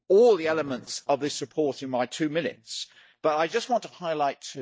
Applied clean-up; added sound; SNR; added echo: neural mask model DeepFilterNet 3.